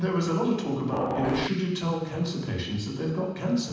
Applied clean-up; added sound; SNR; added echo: none; Train; 2 dB; reverberation time 1.1 s.